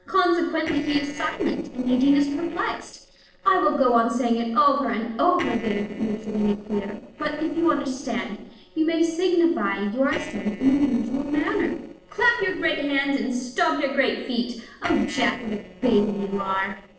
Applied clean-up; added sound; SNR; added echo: neural separator model SepFormer DNS4.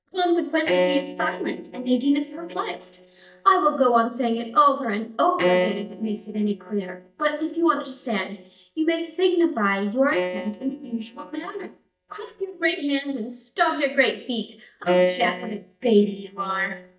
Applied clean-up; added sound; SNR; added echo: neural mask model DeepFilterNet 3.